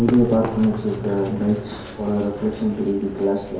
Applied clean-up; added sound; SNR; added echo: none; Run; 13 dB; reverberation time 2.4 s.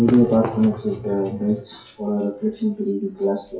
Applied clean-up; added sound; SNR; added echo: classical method WPE with log-MMSE.